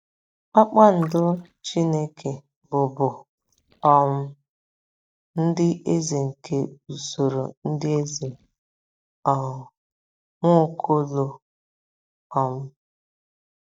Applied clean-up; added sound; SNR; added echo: neural mask model DeepFilterNet 3.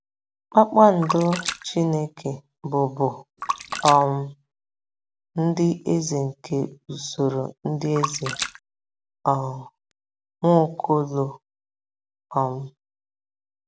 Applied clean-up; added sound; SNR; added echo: none; Splash, splatter; 9 dB; none.